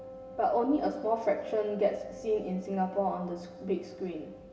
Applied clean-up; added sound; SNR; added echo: none; Wind instrument, woodwind instrument; 15 dB; reverberation time 1.1 s.